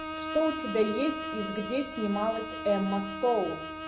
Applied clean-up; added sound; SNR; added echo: none; Bowed string instrument; 7 dB; none.